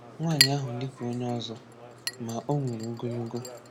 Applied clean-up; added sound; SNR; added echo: none; Chink, clink; 2 dB; none.